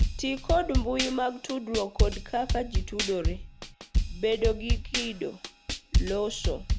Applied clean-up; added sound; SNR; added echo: none; Drum kit; -2 dB; none.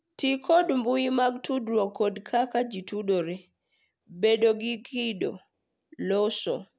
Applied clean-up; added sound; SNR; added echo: none; none; none; none.